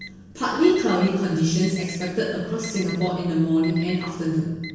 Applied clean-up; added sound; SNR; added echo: none; Alarm; 18 dB; reverberation time 1.0 s.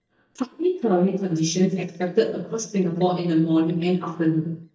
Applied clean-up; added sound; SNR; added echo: neural mask model DeepFilterNet 3.